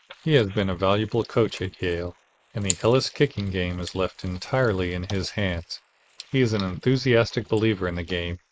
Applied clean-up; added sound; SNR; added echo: neural mask model Resemble Enhance denoiser.